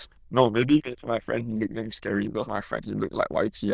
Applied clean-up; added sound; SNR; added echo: neural diffusion model UNIVERSE++.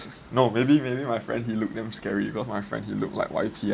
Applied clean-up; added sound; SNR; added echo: none; none; none; none.